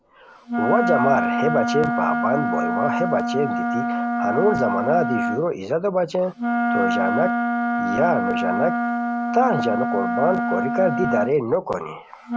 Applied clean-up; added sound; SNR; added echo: none; Wind instrument, woodwind instrument; 0 dB; none.